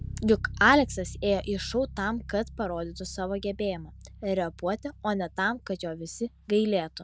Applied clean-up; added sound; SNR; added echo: none; Bass guitar; 14 dB; none.